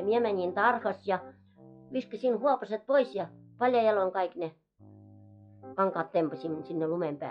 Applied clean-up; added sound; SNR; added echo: classical method log-MMSE.